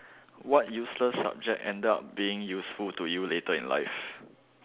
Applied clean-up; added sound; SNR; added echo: none; none; none; none.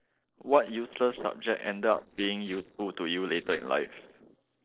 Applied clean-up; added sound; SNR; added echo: neural separator model SepFormer DNS4.